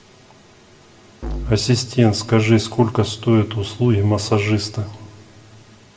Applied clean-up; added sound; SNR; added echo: none; Musical instrument; 14 dB; reverberation time 1.1 s.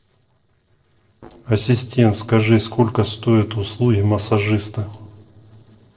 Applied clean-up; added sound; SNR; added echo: neural separator model SepFormer DNS4.